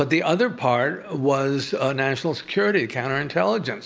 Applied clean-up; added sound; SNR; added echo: none; none; none; none.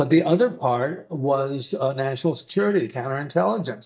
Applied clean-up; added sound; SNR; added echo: neural mask model DeepFilterNet 3.